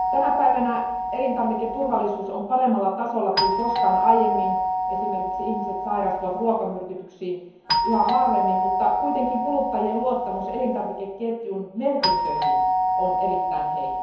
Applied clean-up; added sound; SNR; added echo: none; Doorbell; 0 dB; reverberation time 0.9 s.